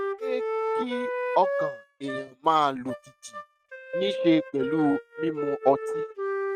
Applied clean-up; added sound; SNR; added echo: neural mask model RNNoise.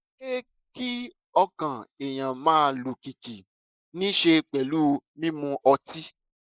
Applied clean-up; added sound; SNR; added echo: neural mask model Resemble Enhance denoiser.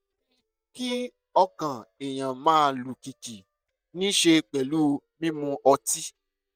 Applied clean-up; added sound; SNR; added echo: neural mask model DeepFilterNet 3.